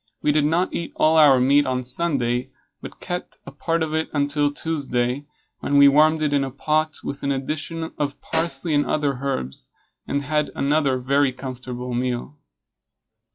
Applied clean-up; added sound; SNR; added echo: classical method log-MMSE.